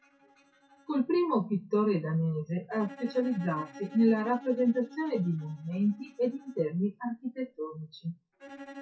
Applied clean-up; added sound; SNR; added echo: classical method WPE with log-MMSE.